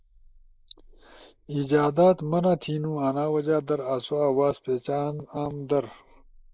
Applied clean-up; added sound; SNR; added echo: neural mask model Resemble Enhance denoiser.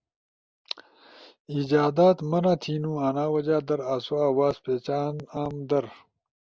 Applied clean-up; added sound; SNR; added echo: none; none; none; none.